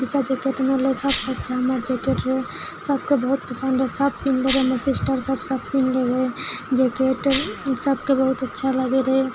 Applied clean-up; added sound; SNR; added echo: none; Cough; 14 dB; none.